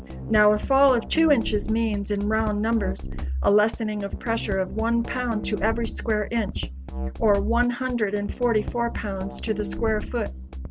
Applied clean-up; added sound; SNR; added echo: none; Drum kit; 7 dB; none.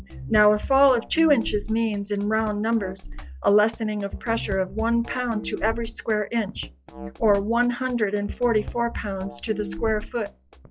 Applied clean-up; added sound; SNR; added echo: classical method log-MMSE.